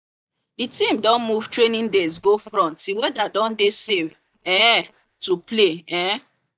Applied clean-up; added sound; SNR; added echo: neural mask model DeepFilterNet 3.